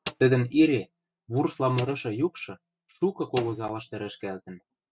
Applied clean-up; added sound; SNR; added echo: neural mask model RNNoise.